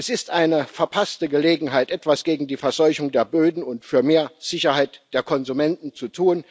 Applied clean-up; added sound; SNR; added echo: none; none; none; none.